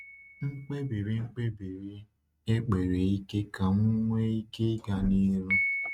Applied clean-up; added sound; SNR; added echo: neural mask model RNNoise.